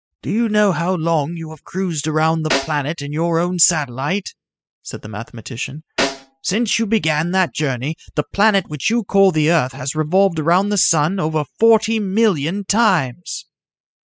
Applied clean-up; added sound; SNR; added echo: classical method spectral subtraction.